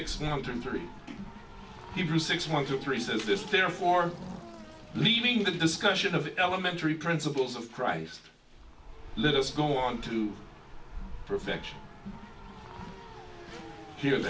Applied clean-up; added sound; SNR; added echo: none; Race car, auto racing; 13 dB; none.